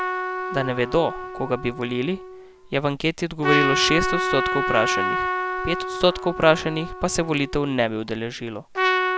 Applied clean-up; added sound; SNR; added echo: none; Trumpet; 3 dB; none.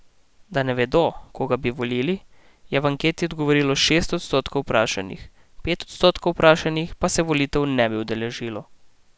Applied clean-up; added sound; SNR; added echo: none; none; none; none.